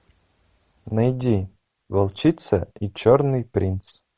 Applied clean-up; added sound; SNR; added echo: none; none; none; none.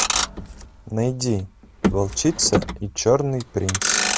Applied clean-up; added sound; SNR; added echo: none; Motor vehicle (road); 2 dB; none.